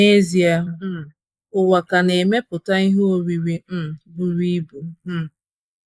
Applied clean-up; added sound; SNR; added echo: neural mask model Resemble Enhance denoiser.